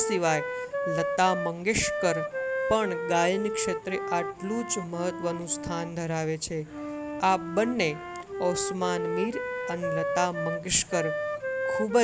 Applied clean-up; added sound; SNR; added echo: none; Wind instrument, woodwind instrument; 4 dB; none.